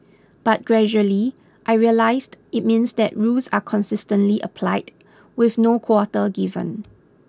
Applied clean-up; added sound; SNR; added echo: none; none; none; none.